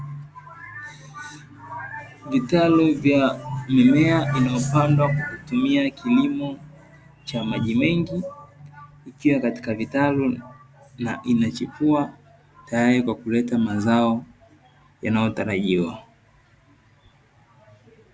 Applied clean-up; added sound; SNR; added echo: none; none; none; none.